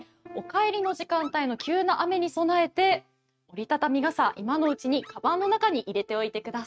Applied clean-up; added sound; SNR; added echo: neural mask model RNNoise.